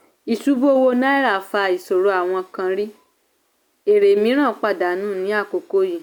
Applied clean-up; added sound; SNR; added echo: none; none; none; none.